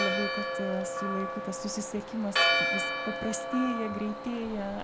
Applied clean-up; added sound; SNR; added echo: none; Church bell; -2 dB; none.